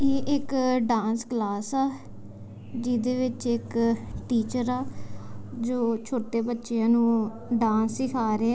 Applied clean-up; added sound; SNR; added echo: none; none; none; none.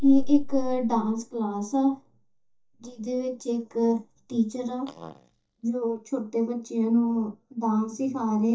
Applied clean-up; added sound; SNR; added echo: neural mask model DeepFilterNet 3.